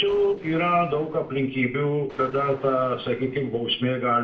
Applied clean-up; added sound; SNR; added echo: neural separator model SepFormer DNS4.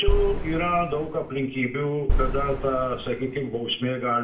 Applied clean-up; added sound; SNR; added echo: none; Boom; 2 dB; reverberation time 0.4 s.